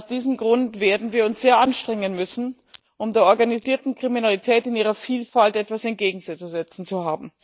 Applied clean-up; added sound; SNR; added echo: neural mask model DeepFilterNet 3.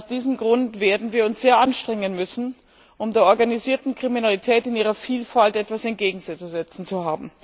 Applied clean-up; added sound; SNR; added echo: none; none; none; none.